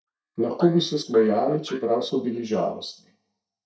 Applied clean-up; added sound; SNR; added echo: neural mask model DeepFilterNet 3.